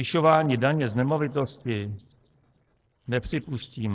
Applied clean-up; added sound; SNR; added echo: neural separator model SepFormer DNS4.